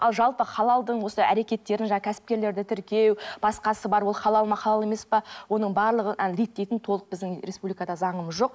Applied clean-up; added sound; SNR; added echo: none; none; none; none.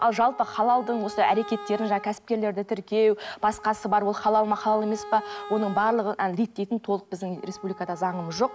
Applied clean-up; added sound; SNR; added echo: none; Wind instrument, woodwind instrument; 16 dB; none.